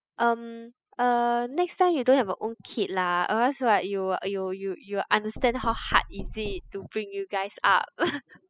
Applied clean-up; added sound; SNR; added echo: classical method spectral subtraction.